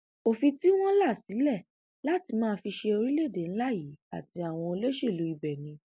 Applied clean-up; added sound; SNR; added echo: none; none; none; none.